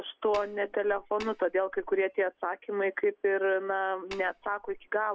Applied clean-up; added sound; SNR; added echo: none; Tap; 19 dB; none.